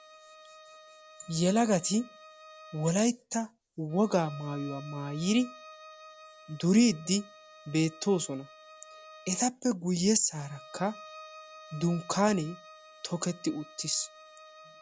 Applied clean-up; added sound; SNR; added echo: none; Bowed string instrument; 20 dB; none.